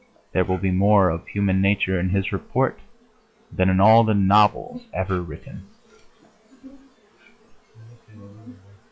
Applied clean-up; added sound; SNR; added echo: classical method log-MMSE.